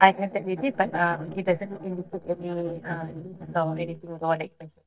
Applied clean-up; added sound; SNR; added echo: neural mask model DeepFilterNet 3.